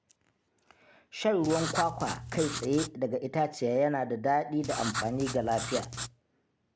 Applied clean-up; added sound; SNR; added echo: none; Writing; 7 dB; none.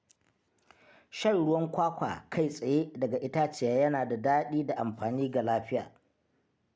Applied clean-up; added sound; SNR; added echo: none; none; none; none.